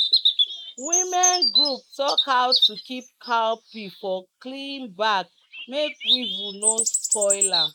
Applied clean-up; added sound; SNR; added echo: neural mask model Resemble Enhance denoiser.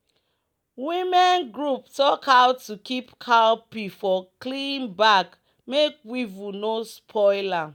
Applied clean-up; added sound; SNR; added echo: none; none; none; none.